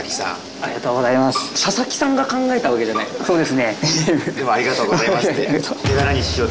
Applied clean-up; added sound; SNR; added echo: none; Bowed string instrument; 12 dB; none.